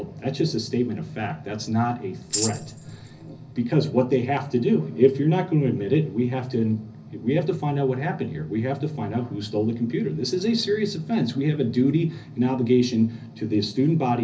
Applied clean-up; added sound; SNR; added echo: none; Tambourine; 10 dB; reverberation time 0.4 s.